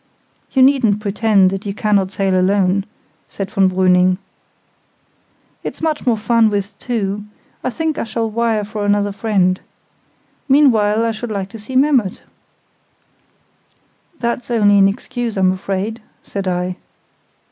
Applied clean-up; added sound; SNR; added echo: none; none; none; none.